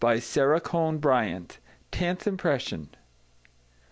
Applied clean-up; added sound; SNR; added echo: none; none; none; none.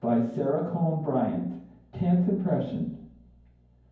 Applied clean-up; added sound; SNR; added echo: none; none; none; reverberation time 0.9 s.